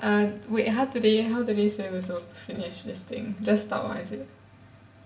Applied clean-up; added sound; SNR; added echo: none; none; none; reverberation time 0.6 s.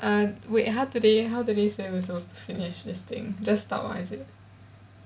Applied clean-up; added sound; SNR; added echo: none; none; none; none.